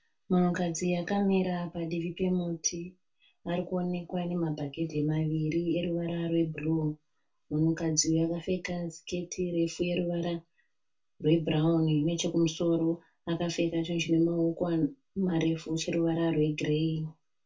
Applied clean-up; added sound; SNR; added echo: none; none; none; reverberation time 0.2 s.